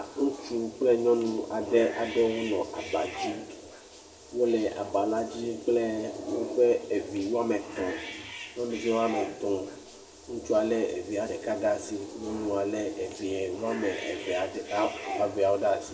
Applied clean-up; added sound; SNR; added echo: none; Bathtub (filling or washing) / Cat; 15 dB; reverberation time 1.4 s.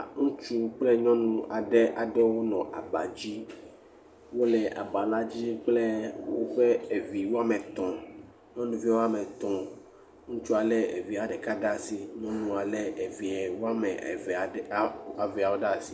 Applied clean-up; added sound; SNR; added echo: none; none; none; none.